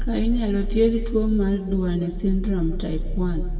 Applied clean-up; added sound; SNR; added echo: none; Growling; 2 dB; reverberation time 1.6 s.